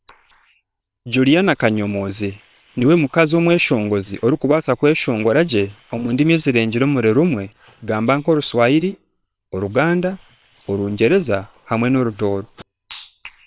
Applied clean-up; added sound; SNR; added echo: neural separator model SepFormer WHAM!.